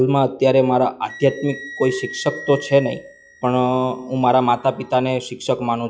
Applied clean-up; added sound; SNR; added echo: classical method log-MMSE.